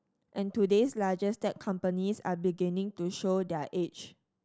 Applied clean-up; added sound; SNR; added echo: none; none; none; none.